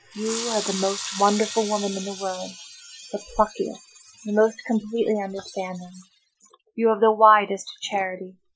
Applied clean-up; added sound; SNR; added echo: classical method Wiener filter.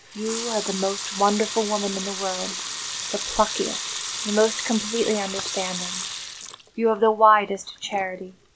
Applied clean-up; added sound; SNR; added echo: none; Sink (filling or washing) / Water tap, faucet / Liquid; 7 dB; none.